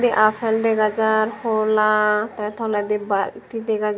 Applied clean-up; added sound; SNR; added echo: none; none; none; none.